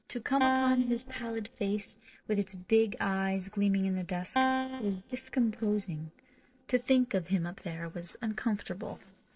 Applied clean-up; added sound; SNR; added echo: neural separator model SepFormer DNS4.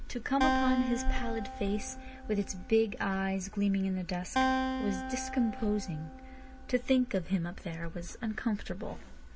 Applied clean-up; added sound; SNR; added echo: none; Acoustic guitar; 5 dB; none.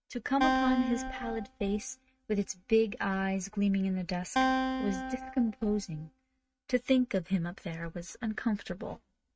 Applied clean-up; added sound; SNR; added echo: neural mask model RNNoise.